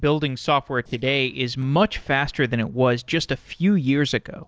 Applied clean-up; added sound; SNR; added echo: neural separator model SepFormer DNS4.